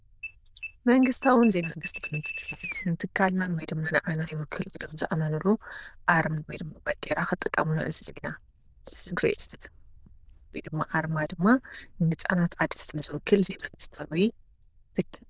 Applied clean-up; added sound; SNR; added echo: neural diffusion model UNIVERSE++.